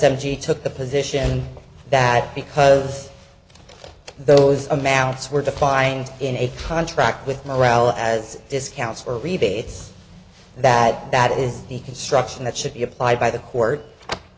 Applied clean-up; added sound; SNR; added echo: none; none; none; none.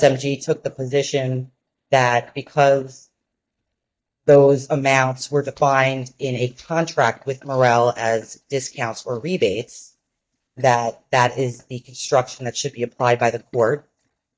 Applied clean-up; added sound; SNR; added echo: neural mask model DeepFilterNet 3.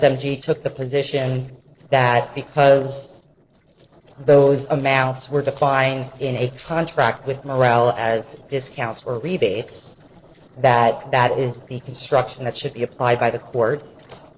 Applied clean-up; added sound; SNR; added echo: neural separator model SepFormer DNS4.